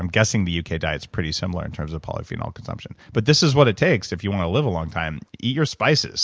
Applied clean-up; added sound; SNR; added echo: none; none; none; none.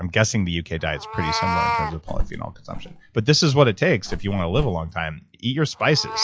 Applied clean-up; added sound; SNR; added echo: classical method log-MMSE.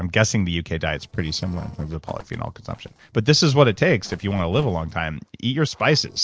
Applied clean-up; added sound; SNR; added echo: neural separator model SepFormer DNS4.